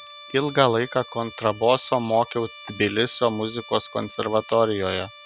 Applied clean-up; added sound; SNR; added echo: none; Trumpet; 18 dB; none.